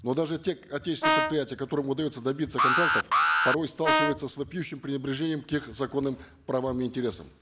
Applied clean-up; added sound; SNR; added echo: none; Alarm + Brass instrument; -4 dB; none.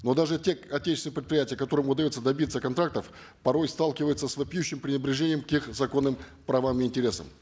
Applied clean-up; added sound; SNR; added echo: none; none; none; none.